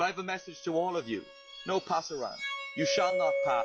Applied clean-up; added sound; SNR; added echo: classical method log-MMSE.